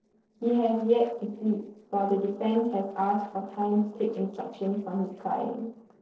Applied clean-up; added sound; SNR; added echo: neural separator model SepFormer DNS4.